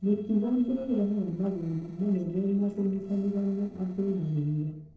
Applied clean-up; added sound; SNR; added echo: neural separator model SepFormer DNS4.